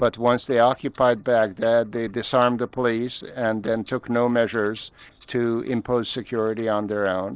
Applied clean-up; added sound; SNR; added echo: neural separator model SepFormer DNS4.